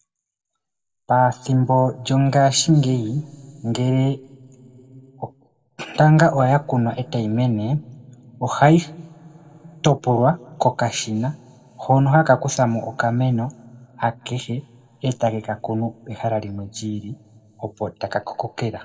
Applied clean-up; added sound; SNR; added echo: none; none; none; reverberation time 1.0 s.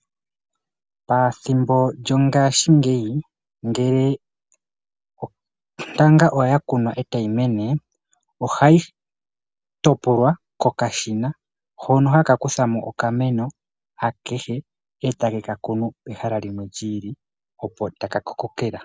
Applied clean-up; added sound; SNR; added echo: none; none; none; none.